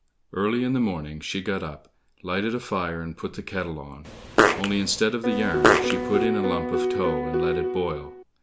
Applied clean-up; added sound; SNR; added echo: none; Fart + Piano; -4 dB; none.